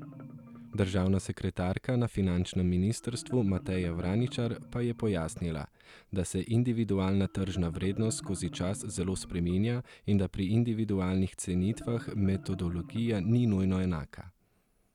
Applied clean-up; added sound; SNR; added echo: none; Marimba, xylophone; 18 dB; none.